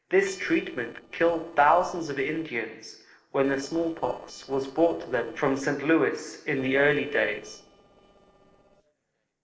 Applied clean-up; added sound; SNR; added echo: neural separator model SepFormer DNS4.